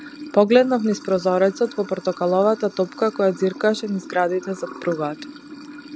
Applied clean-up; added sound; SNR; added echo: none; Sink (filling or washing) / Water; 17 dB; none.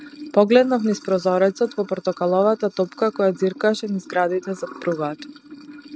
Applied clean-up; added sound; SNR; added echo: neural mask model RNNoise.